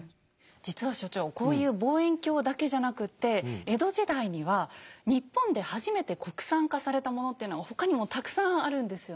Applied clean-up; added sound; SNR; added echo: none; none; none; none.